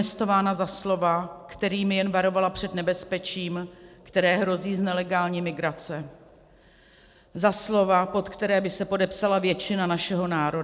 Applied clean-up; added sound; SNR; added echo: none; none; none; none.